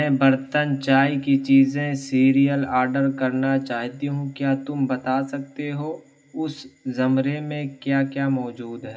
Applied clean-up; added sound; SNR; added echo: none; none; none; reverberation time 0.7 s.